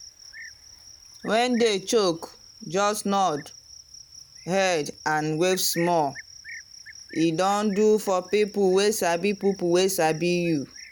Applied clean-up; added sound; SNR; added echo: none; Cricket; 20 dB; none.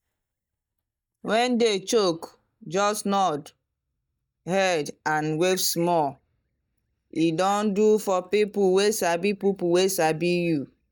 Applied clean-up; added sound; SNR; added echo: neural mask model DeepFilterNet 3.